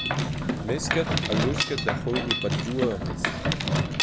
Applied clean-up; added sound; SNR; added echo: none; Mechanisms; -5 dB; none.